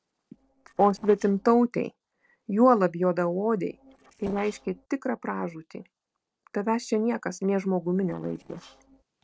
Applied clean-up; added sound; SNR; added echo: neural separator model SepFormer DNS4.